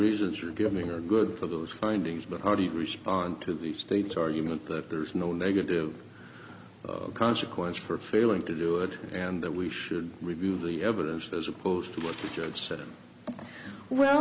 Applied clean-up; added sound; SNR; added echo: none; none; none; none.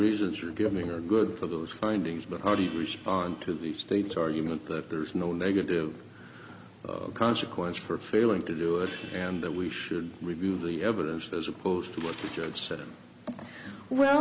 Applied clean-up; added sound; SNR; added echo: none; Hi-hat; 19 dB; none.